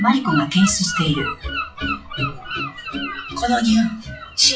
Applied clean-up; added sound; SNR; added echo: classical method WPE with log-MMSE.